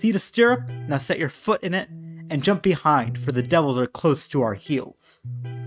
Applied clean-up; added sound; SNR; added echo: neural mask model RNNoise.